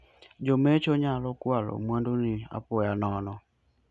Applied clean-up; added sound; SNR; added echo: none; none; none; none.